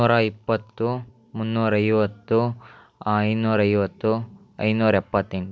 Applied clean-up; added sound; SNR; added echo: none; none; none; none.